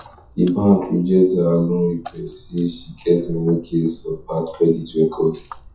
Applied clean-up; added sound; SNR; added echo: classical method WPE with log-MMSE.